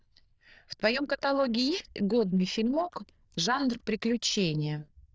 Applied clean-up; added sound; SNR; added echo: neural diffusion model UNIVERSE++.